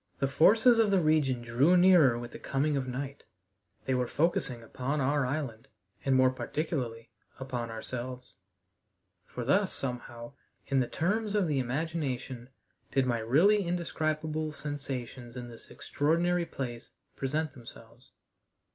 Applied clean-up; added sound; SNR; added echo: none; none; none; none.